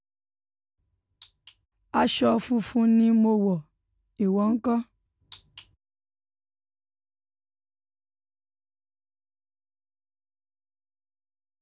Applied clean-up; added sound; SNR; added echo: none; none; none; none.